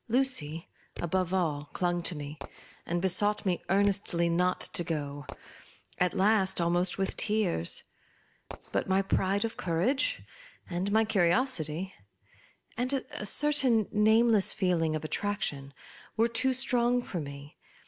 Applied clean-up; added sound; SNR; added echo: none; Fireworks; 19 dB; none.